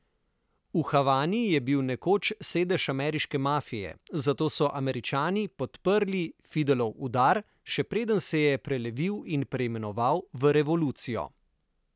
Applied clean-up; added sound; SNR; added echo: none; none; none; none.